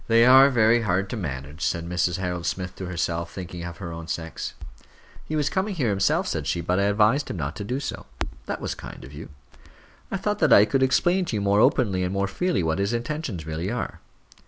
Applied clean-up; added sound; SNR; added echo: none; Crackle; 19 dB; none.